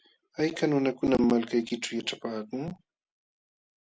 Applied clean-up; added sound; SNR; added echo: none; none; none; none.